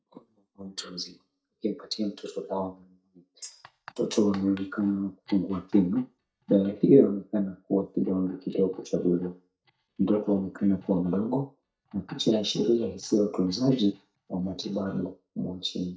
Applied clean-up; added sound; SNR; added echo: neural mask model DeepFilterNet 3.